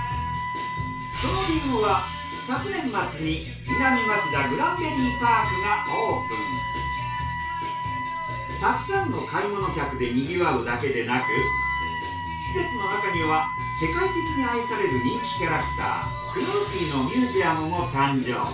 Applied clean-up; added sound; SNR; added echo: none; Wind instrument, woodwind instrument; 5 dB; reverberation time 0.3 s.